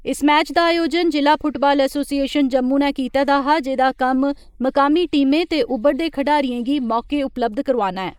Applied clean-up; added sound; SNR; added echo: neural mask model Resemble Enhance denoiser.